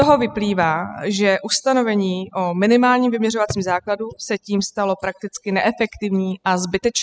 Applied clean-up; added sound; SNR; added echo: classical method spectral subtraction.